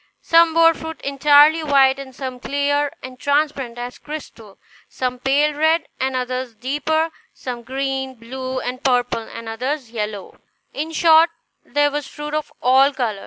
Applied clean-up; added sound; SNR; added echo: none; none; none; none.